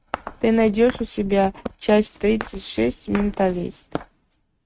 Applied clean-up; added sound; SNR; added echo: neural mask model RNNoise.